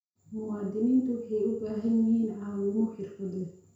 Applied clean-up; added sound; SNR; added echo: none; none; none; reverberation time 0.6 s.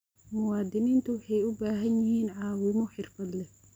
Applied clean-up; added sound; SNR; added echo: none; none; none; none.